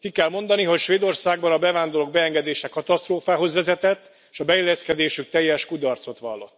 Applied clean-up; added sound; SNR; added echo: none; none; none; none.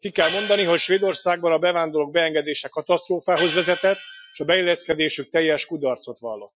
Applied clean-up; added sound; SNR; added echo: classical method Wiener filter.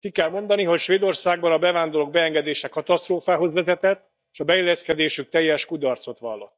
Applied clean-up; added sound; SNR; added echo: neural mask model DeepFilterNet 3.